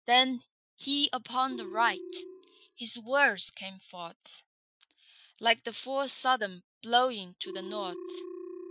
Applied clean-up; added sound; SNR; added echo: classical method Wiener filter.